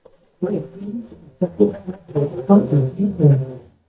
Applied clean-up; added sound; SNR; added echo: neural mask model DeepFilterNet 3.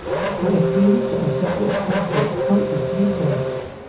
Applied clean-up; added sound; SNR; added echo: none; Race car, auto racing / Accelerating, revving, vroom; 1 dB; reverberation time 0.8 s.